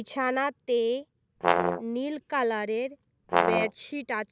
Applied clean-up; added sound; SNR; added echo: none; Brass instrument; -2 dB; none.